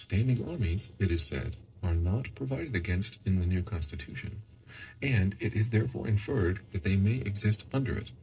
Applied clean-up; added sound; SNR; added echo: neural separator model SepFormer DNS4.